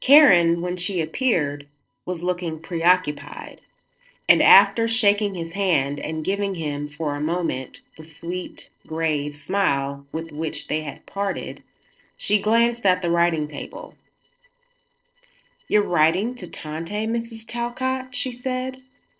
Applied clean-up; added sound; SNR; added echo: neural separator model SepFormer DNS4.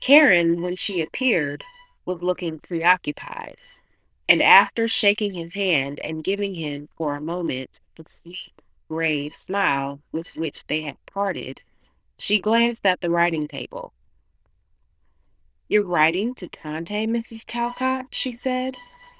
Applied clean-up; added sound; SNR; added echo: neural diffusion model UNIVERSE++.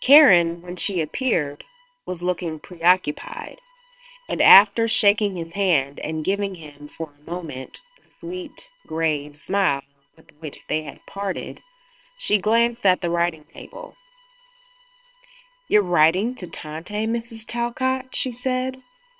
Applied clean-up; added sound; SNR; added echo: neural separator model SepFormer WHAM!.